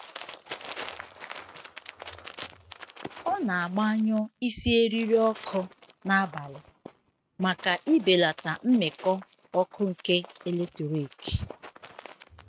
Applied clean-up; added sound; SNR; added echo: neural mask model RNNoise.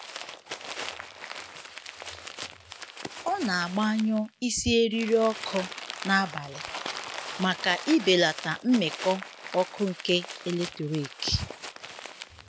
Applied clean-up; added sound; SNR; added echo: none; Crumpling, crinkling; 11 dB; none.